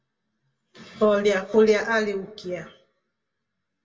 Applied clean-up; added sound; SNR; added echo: none; none; none; reverberation time 0.2 s.